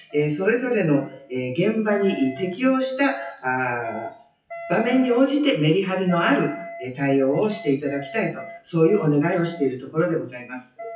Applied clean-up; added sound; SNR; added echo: classical method WPE with log-MMSE.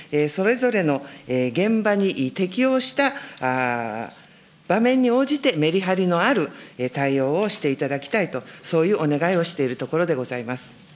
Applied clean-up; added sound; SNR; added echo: none; none; none; none.